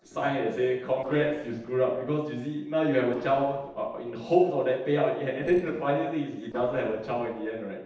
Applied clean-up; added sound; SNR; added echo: neural separator model SepFormer DNS4.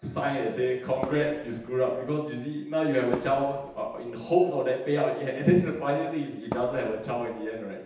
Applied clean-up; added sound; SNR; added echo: none; Fireworks; 14 dB; reverberation time 0.9 s.